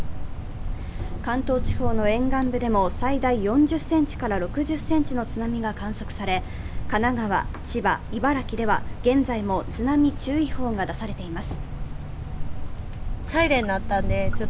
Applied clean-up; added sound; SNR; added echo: none; Cricket; 2 dB; none.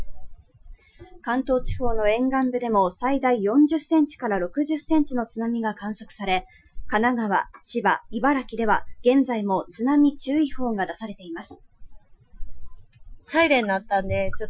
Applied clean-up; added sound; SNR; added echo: classical method Wiener filter.